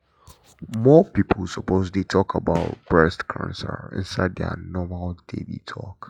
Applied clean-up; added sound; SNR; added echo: classical method log-MMSE.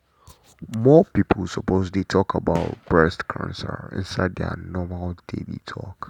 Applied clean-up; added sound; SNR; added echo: none; Gunshot, gunfire; 19 dB; none.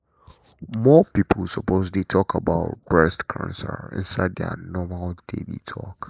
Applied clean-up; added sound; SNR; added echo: neural mask model Resemble Enhance denoiser.